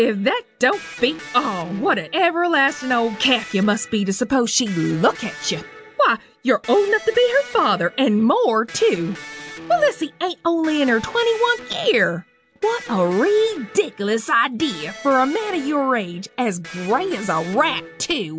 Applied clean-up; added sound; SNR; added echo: none; Electric guitar; 17 dB; none.